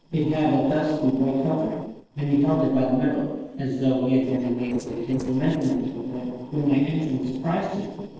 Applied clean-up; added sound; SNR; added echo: neural separator model SepFormer DNS4.